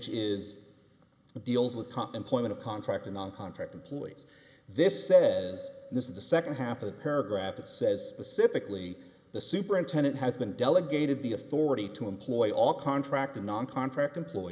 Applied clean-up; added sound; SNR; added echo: none; none; none; none.